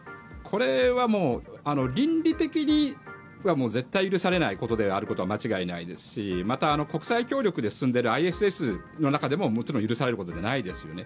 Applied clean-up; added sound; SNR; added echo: none; none; none; none.